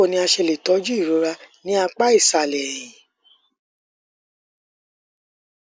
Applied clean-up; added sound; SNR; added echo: none; none; none; none.